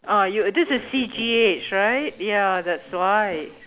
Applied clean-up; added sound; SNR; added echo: none; none; none; none.